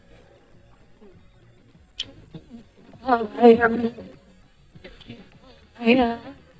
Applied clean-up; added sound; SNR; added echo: neural mask model DeepFilterNet 3.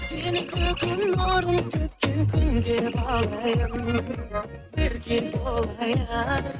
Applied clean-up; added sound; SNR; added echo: neural mask model RNNoise.